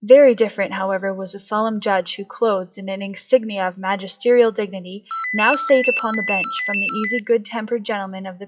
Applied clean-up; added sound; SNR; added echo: classical method WPE with log-MMSE.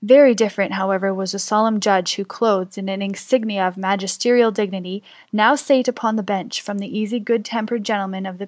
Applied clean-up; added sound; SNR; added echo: none; none; none; none.